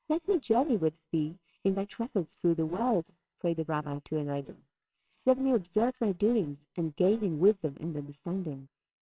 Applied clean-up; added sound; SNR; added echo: neural separator model SepFormer WHAMR!.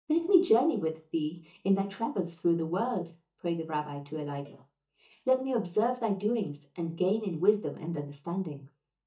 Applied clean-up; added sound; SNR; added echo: neural mask model DeepFilterNet 3.